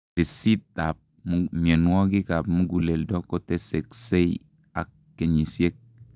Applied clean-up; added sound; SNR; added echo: none; none; none; none.